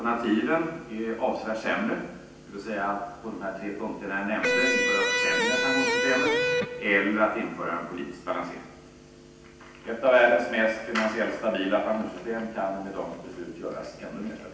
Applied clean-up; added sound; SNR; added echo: none; Electric guitar; -3 dB; reverberation time 0.9 s.